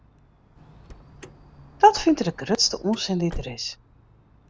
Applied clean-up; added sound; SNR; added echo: none; Car; 17 dB; none.